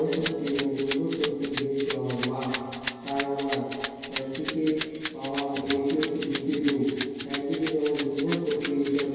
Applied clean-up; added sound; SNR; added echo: none; Rattle (instrument); 2 dB; reverberation time 2.2 s.